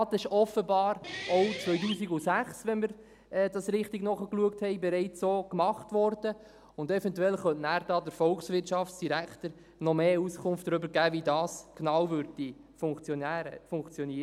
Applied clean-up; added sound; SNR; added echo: none; Guitar; 12 dB; none.